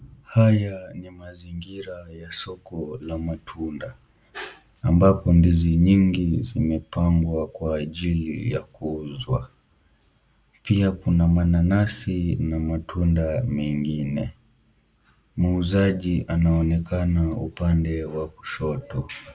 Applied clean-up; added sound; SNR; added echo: none; none; none; none.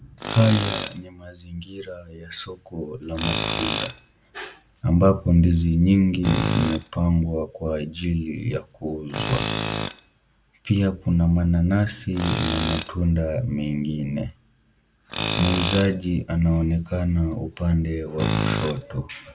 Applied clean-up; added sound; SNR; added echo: none; Tools; 8 dB; none.